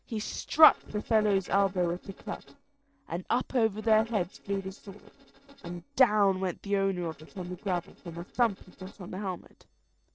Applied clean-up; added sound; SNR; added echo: neural separator model SepFormer DNS4.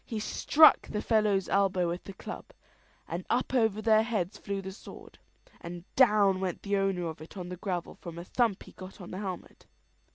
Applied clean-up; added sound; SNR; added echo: none; none; none; none.